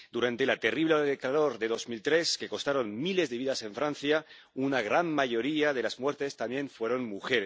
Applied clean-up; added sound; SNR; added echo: none; none; none; none.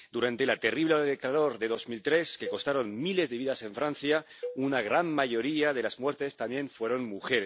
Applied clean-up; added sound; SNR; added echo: none; Cowbell; 17 dB; none.